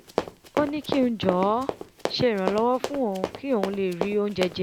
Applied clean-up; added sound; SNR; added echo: none; Run; 7 dB; none.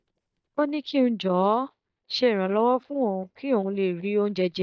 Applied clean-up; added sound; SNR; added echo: neural mask model DeepFilterNet 3.